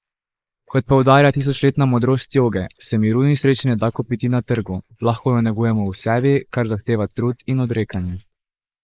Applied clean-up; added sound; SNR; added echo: neural mask model Resemble Enhance denoiser.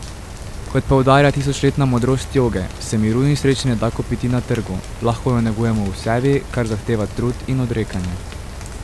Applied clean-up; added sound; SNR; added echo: none; Rain; 11 dB; none.